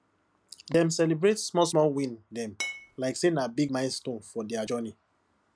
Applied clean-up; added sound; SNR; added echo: none; Glass; 7 dB; none.